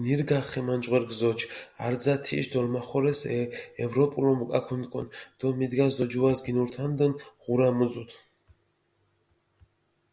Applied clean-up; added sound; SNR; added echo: none; none; none; none.